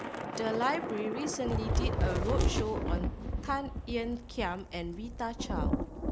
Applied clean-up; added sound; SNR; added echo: none; Thunder / Rain; -2 dB; none.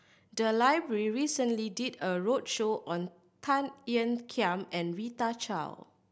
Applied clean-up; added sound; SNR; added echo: none; none; none; none.